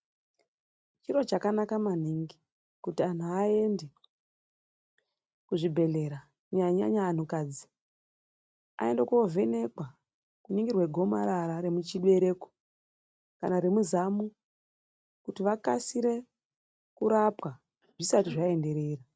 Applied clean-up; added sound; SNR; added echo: neural mask model RNNoise.